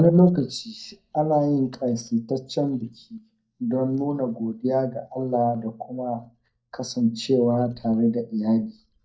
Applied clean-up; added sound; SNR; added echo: neural mask model DeepFilterNet 3.